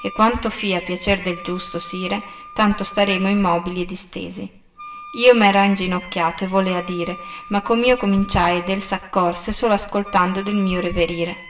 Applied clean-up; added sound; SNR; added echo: none; Wind instrument, woodwind instrument; 18 dB; reverberation time 0.7 s.